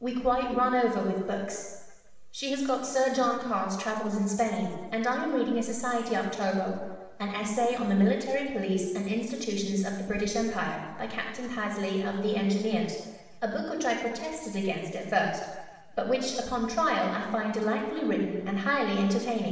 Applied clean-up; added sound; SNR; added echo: none; none; none; reverberation time 1.2 s.